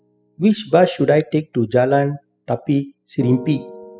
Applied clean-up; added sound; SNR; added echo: classical method spectral subtraction.